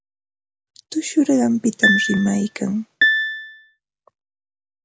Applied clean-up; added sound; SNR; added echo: none; Piano; -1 dB; none.